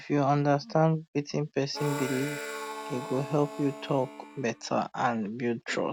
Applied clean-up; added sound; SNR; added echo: none; Harmonica; 10 dB; none.